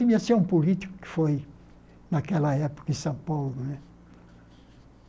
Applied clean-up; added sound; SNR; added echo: none; none; none; none.